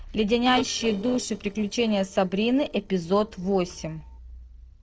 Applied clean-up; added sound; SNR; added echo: neural separator model SepFormer DNS4.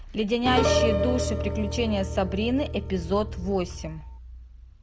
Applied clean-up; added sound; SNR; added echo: none; Piano; 0 dB; none.